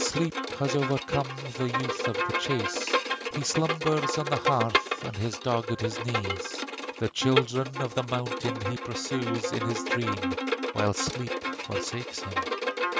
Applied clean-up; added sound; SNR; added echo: none; Bowed string instrument; 0 dB; none.